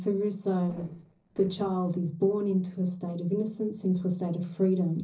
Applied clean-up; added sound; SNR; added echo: neural separator model SepFormer DNS4.